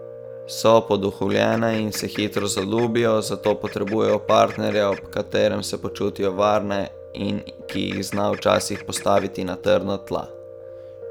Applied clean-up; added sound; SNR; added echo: none; Piano + Printer; 14 dB; none.